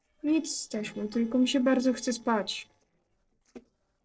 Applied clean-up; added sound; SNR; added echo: neural separator model SepFormer DNS4.